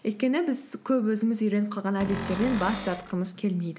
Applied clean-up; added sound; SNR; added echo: none; Cupboard open or close; 8 dB; none.